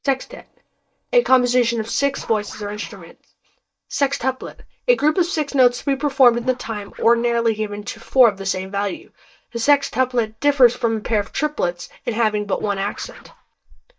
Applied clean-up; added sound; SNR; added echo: neural mask model DeepFilterNet 3.